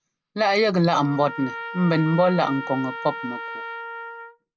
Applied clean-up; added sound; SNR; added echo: none; Trumpet; 11 dB; none.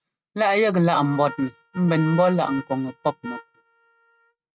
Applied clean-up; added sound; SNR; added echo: neural mask model RNNoise.